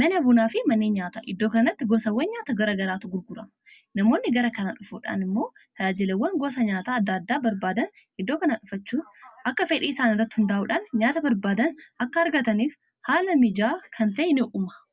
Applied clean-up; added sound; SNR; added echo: none; none; none; none.